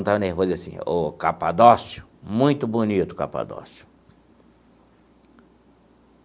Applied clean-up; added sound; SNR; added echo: none; none; none; none.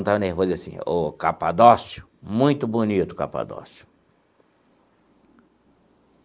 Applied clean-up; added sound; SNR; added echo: neural mask model Resemble Enhance denoiser.